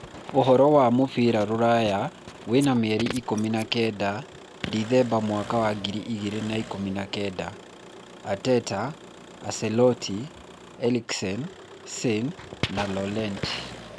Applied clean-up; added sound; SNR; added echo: none; Engine + Scissors; 18 dB; none.